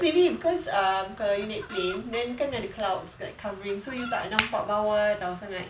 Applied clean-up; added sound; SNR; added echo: none; Chicken, rooster; 15 dB; none.